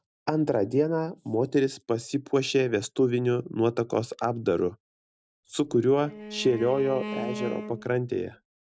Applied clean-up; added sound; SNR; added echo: neural mask model RNNoise.